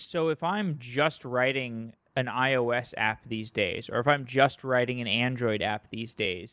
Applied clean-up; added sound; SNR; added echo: none; none; none; none.